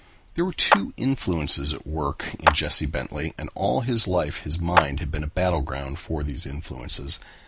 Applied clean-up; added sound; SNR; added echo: none; Clapping; 3 dB; none.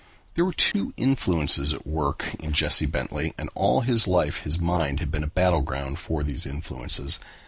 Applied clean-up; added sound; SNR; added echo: neural separator model SepFormer DNS4.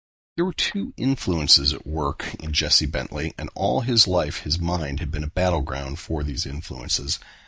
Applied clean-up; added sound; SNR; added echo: neural mask model DeepFilterNet 3.